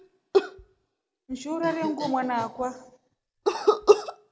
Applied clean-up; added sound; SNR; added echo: none; Cough; -4 dB; none.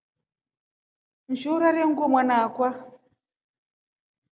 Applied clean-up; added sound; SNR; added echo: none; none; none; none.